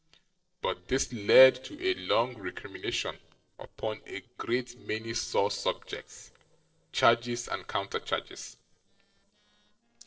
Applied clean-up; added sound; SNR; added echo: neural separator model SepFormer DNS4.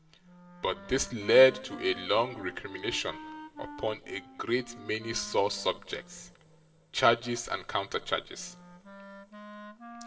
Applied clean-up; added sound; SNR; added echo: none; Wind instrument, woodwind instrument; 18 dB; reverberation time 1.4 s.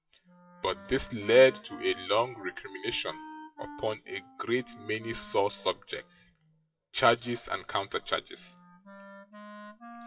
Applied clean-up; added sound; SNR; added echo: classical method WPE with log-MMSE.